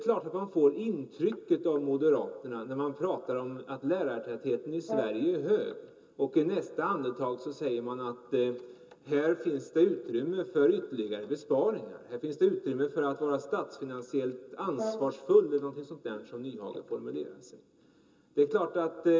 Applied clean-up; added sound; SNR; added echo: none; Brass instrument; 12 dB; reverberation time 0.2 s.